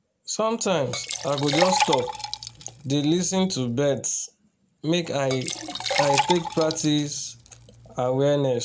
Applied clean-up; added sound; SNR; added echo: none; Liquid; 4 dB; none.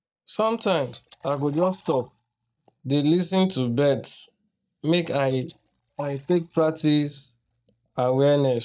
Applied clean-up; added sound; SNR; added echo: neural mask model DeepFilterNet 3.